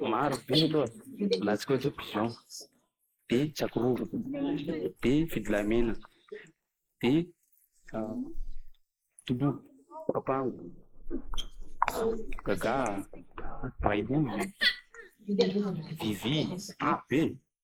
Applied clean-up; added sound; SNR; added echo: neural mask model Resemble Enhance denoiser.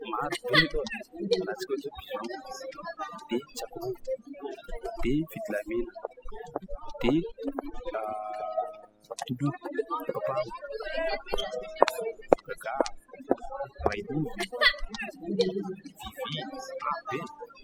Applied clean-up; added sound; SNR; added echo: classical method spectral subtraction.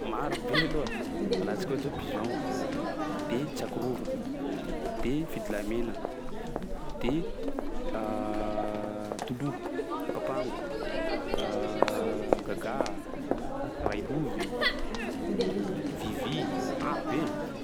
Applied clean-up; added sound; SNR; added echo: none; Crowd; -5 dB; none.